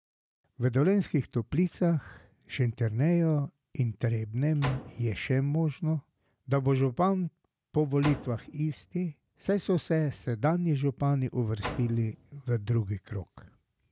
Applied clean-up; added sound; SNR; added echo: none; Slam; 15 dB; none.